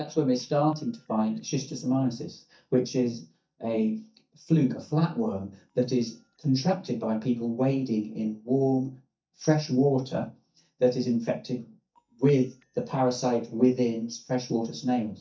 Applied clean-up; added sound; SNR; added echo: neural mask model DeepFilterNet 3.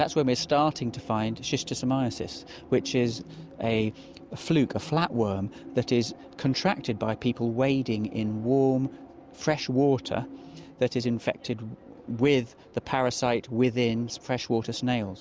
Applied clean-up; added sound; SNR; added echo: none; none; none; none.